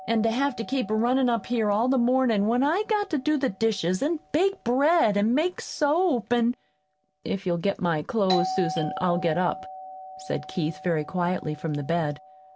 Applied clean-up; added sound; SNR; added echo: none; Doorbell; 14 dB; none.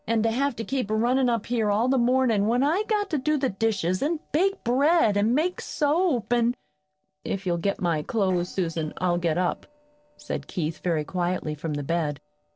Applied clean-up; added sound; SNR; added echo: neural separator model SepFormer DNS4.